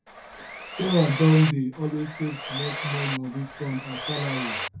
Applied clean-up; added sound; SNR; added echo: none; Sawing; 5 dB; reverberation time 0.3 s.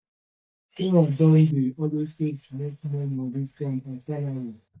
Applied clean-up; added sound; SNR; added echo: neural mask model DeepFilterNet 3.